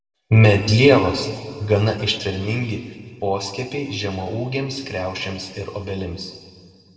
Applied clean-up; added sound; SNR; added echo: none; none; none; reverberation time 1.8 s.